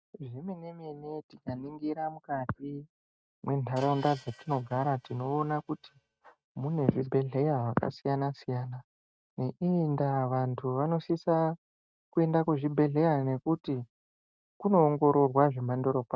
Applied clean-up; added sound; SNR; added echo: neural mask model RNNoise.